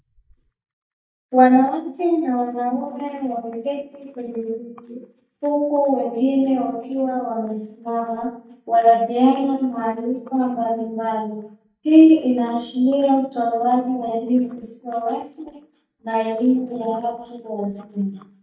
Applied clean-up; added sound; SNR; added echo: neural mask model DeepFilterNet 3.